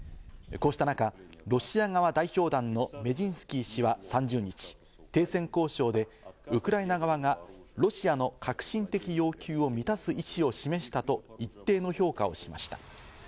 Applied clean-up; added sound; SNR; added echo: none; none; none; none.